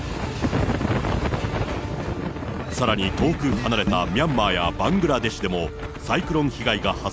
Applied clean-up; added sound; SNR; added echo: none; Musical instrument; 9 dB; none.